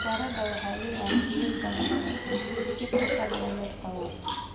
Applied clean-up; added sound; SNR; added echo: none; Fill (with liquid); -4 dB; reverberation time 1.8 s.